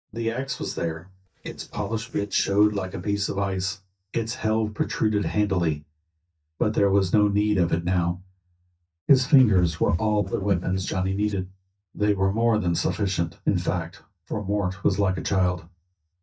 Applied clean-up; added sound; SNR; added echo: neural mask model DeepFilterNet 3.